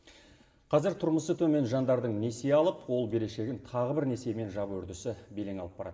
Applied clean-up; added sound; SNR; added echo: none; none; none; reverberation time 2.6 s.